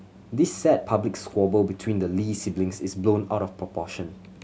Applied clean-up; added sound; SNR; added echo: none; none; none; none.